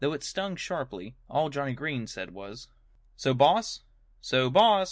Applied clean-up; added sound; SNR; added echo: none; none; none; none.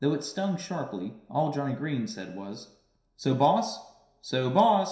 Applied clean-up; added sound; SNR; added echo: none; none; none; reverberation time 0.7 s.